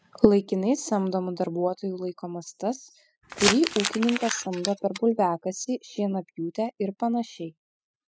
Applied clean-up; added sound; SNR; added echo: classical method spectral subtraction.